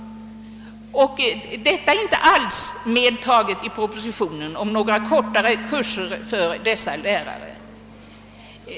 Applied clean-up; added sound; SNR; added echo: none; Bass guitar; 15 dB; none.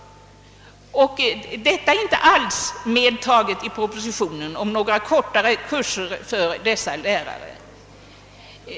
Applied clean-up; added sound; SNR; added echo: none; none; none; none.